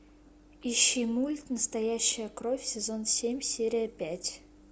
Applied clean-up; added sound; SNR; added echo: none; none; none; none.